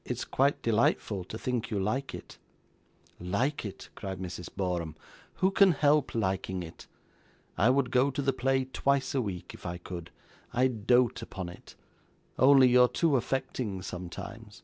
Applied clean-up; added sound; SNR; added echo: none; none; none; none.